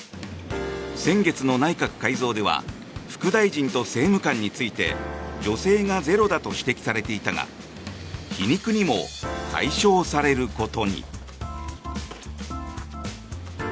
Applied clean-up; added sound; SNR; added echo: none; none; none; none.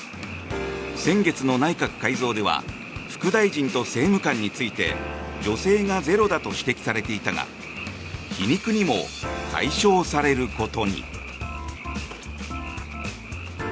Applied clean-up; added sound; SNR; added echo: none; Frog; 15 dB; none.